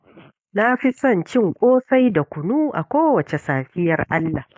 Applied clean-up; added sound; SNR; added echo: neural mask model Resemble Enhance denoiser.